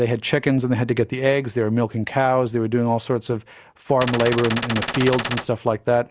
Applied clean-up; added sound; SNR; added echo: none; Gunshot, gunfire; 5 dB; none.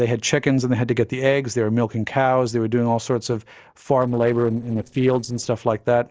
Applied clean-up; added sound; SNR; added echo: neural separator model SepFormer DNS4.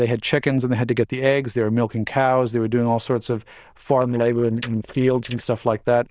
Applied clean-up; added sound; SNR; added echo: neural diffusion model UNIVERSE++.